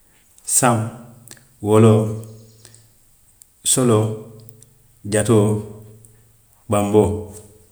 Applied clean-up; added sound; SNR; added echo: none; none; none; none.